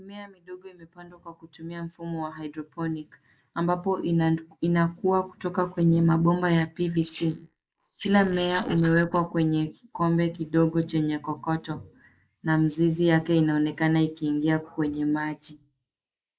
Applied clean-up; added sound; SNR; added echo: neural mask model Resemble Enhance denoiser.